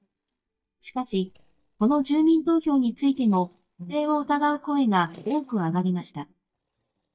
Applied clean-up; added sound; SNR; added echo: neural mask model DeepFilterNet 3.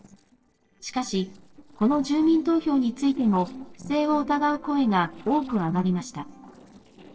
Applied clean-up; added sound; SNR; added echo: neural separator model SepFormer DNS4.